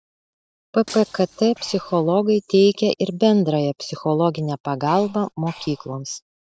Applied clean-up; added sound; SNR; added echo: neural separator model SepFormer DNS4.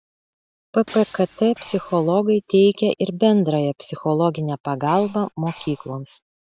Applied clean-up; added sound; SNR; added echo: none; Breathing + Shatter; 20 dB; none.